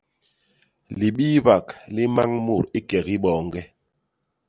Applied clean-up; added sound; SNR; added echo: none; none; none; none.